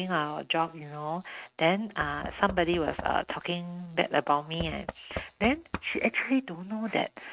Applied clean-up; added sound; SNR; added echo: neural mask model RNNoise.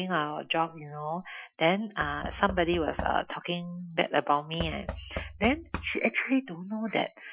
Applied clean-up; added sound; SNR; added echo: classical method Wiener filter.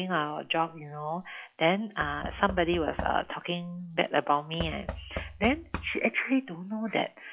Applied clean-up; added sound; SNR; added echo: classical method log-MMSE.